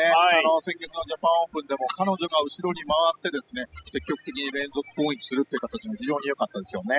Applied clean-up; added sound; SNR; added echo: classical method spectral subtraction.